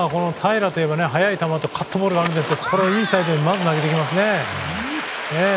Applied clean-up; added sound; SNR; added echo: none; none; none; none.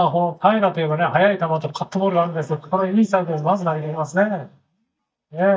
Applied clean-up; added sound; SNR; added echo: neural mask model DeepFilterNet 3.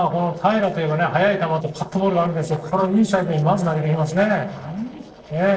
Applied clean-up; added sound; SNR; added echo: neural separator model SepFormer DNS4.